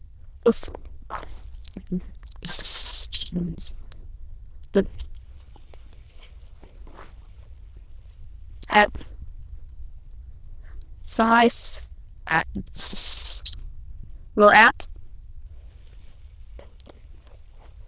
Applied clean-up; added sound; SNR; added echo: neural diffusion model UNIVERSE++.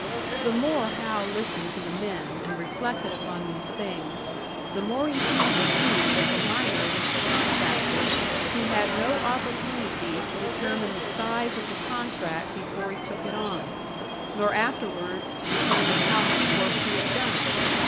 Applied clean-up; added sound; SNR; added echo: none; Train; -4 dB; none.